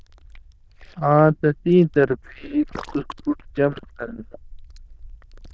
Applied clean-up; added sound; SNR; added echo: neural diffusion model UNIVERSE++.